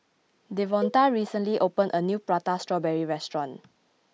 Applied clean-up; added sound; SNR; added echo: neural mask model Resemble Enhance denoiser.